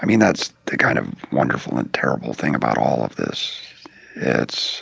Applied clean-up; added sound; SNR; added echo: none; none; none; none.